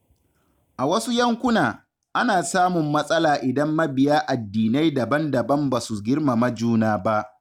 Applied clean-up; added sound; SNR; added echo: none; none; none; none.